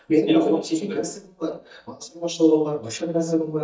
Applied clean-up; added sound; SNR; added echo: neural mask model DeepFilterNet 3.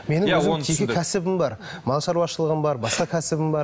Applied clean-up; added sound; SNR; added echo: none; none; none; none.